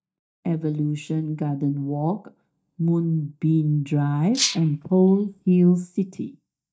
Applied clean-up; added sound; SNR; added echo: neural mask model DeepFilterNet 3.